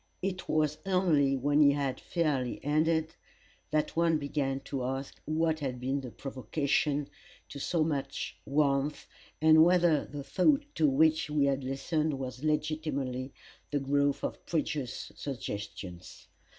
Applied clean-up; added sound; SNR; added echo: none; none; none; none.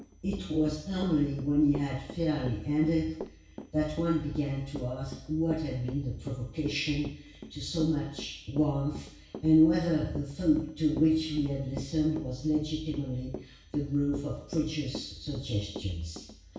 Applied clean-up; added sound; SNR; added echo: none; Walk, footsteps / Run; 16 dB; reverberation time 0.6 s.